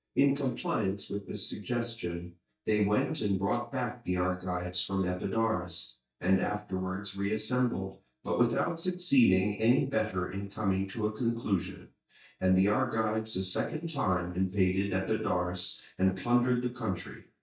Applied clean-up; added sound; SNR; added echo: neural mask model DeepFilterNet 3.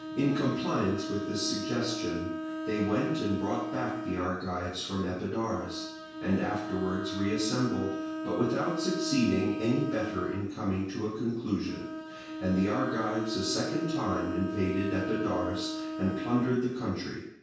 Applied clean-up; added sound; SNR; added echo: none; Bowed string instrument; 6 dB; reverberation time 0.6 s.